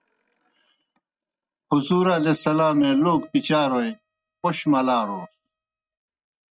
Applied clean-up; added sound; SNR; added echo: neural mask model RNNoise.